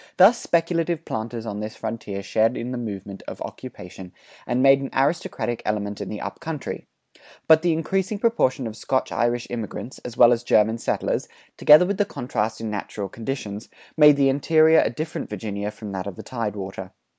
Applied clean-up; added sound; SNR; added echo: none; none; none; none.